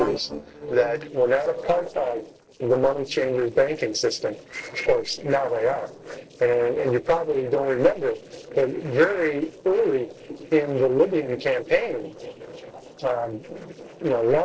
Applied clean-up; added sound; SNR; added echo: neural separator model SepFormer DNS4.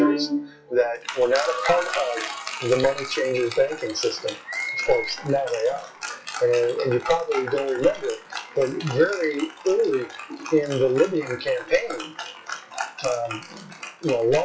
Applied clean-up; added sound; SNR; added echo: classical method WPE with log-MMSE.